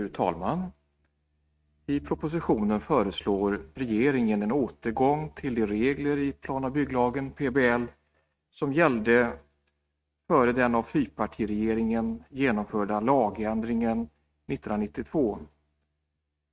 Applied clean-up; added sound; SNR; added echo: neural mask model RNNoise.